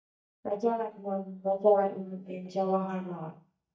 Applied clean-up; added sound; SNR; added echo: neural mask model DeepFilterNet 3.